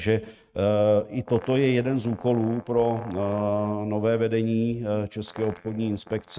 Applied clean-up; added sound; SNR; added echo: neural mask model RNNoise.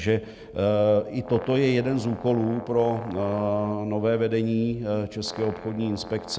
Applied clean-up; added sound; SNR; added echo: none; Brass instrument; 18 dB; none.